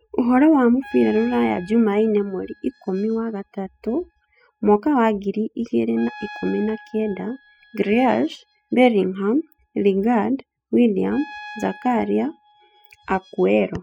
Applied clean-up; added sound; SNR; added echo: classical method spectral subtraction.